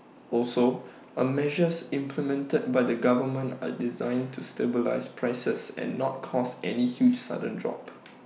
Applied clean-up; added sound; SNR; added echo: none; none; none; none.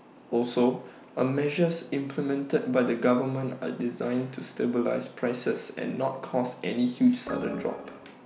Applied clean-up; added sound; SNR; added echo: none; Organ; 9 dB; none.